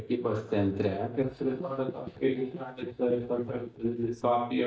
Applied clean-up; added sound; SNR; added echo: neural mask model DeepFilterNet 3.